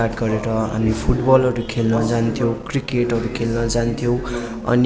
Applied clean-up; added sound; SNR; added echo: none; Bowed string instrument; 16 dB; none.